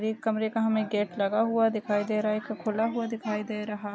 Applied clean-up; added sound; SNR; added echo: none; none; none; none.